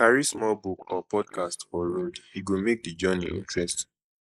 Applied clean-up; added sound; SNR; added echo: neural mask model Resemble Enhance denoiser.